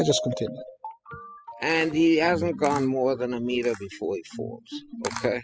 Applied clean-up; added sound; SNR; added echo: classical method spectral subtraction.